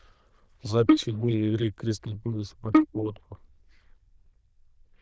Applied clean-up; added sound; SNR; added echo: neural diffusion model UNIVERSE++.